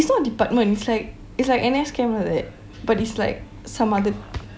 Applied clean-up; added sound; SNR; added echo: none; none; none; none.